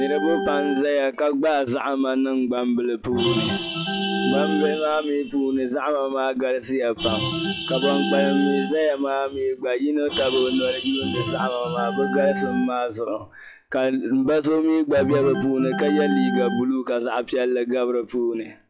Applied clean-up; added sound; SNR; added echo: classical method log-MMSE.